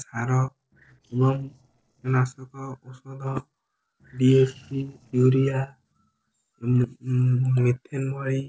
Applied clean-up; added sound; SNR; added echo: neural separator model SepFormer DNS4.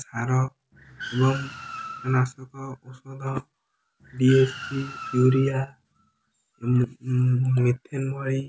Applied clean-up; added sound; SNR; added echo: none; Car; 15 dB; none.